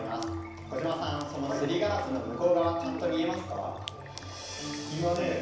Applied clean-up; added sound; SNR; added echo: none; Sink (filling or washing); 19 dB; reverberation time 0.9 s.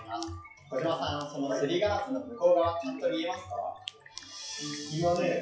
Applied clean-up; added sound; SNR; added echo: classical method WPE with log-MMSE.